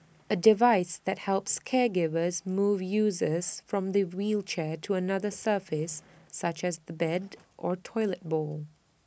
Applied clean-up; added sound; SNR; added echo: none; none; none; none.